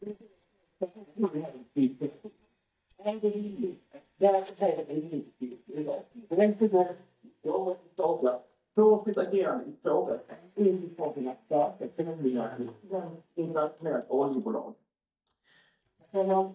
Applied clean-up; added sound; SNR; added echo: neural mask model DeepFilterNet 3.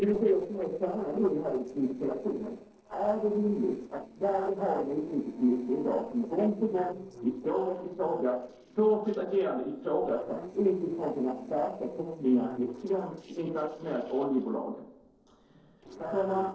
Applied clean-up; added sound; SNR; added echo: neural separator model SepFormer DNS4.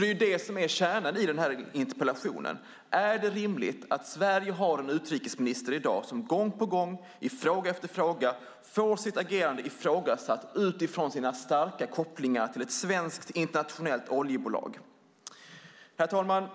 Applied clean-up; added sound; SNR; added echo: none; none; none; none.